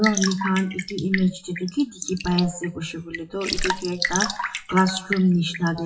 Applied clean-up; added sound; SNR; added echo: classical method WPE with log-MMSE.